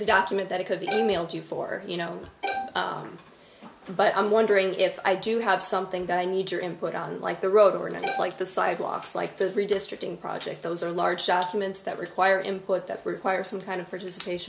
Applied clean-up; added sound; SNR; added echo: none; Bowed string instrument; 8 dB; none.